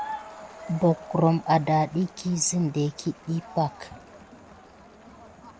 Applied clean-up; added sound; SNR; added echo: none; Crowd; 19 dB; none.